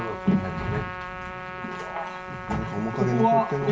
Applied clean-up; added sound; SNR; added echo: none; Trumpet; 10 dB; reverberation time 0.2 s.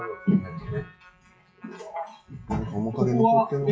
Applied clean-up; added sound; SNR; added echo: classical method WPE with log-MMSE.